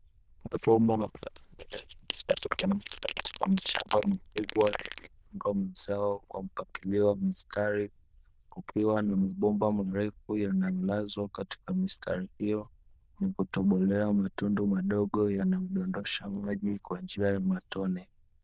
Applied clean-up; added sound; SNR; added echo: neural diffusion model UNIVERSE++.